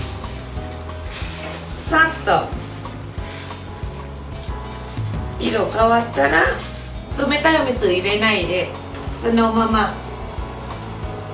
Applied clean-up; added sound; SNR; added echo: none; none; none; none.